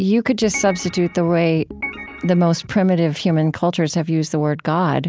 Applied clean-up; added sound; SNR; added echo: none; Organ; 14 dB; none.